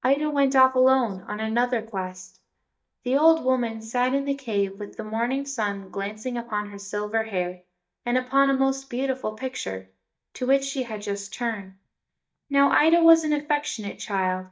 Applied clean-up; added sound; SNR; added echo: neural mask model DeepFilterNet 3.